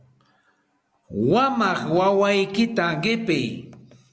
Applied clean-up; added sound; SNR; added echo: none; none; none; none.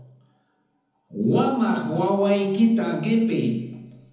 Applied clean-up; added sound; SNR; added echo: none; none; none; reverberation time 1.1 s.